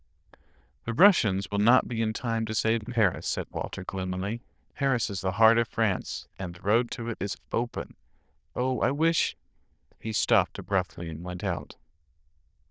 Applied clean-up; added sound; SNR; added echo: neural diffusion model UNIVERSE++.